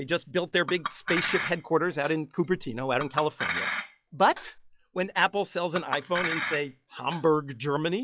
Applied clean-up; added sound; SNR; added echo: classical method log-MMSE.